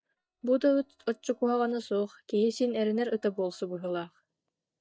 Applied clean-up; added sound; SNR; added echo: neural mask model DeepFilterNet 3.